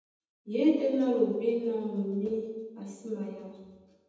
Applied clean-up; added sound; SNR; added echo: none; none; none; reverberation time 1.1 s.